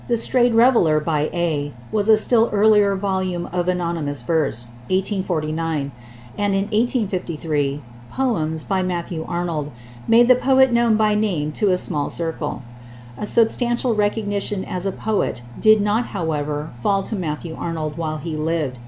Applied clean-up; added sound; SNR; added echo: none; Engine; 17 dB; none.